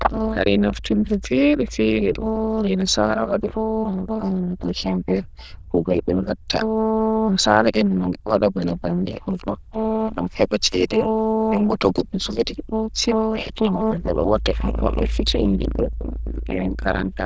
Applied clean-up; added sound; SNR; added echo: neural diffusion model UNIVERSE++.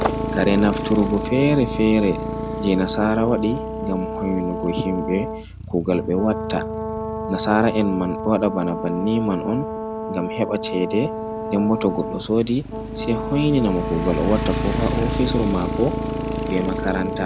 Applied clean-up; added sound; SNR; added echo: none; Brass instrument + Motorcycle; 4 dB; none.